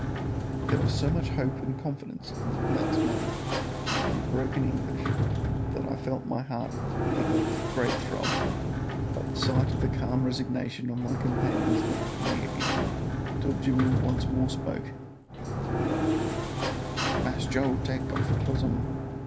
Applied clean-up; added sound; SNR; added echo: none; Sliding door; -4 dB; none.